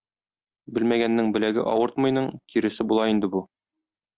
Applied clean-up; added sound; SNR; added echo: none; none; none; none.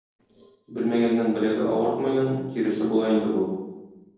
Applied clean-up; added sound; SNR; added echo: neural separator model SepFormer DNS4.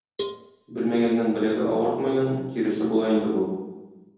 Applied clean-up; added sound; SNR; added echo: none; Cowbell; 16 dB; reverberation time 1.1 s.